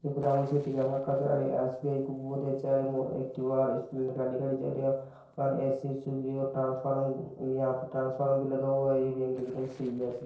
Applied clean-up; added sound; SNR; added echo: neural separator model SepFormer DNS4.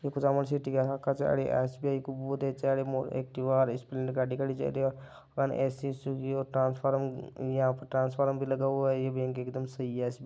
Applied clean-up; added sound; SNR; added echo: none; none; none; none.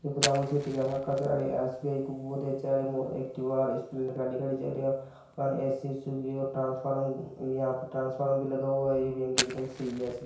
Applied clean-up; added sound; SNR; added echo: none; Fire; 11 dB; reverberation time 0.6 s.